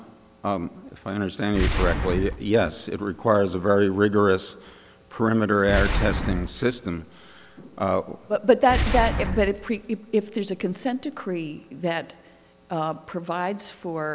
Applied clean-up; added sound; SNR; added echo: none; Boom; 5 dB; none.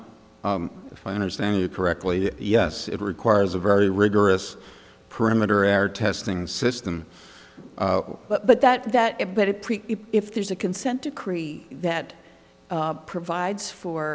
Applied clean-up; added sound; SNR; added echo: none; none; none; none.